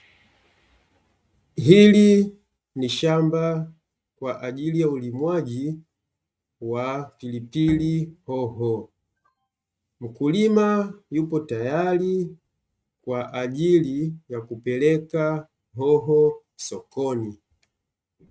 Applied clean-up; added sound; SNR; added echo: neural mask model RNNoise.